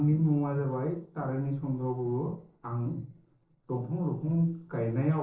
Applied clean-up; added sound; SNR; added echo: neural separator model SepFormer DNS4.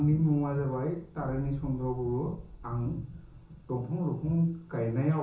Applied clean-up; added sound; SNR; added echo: none; Boom; 17 dB; reverberation time 0.7 s.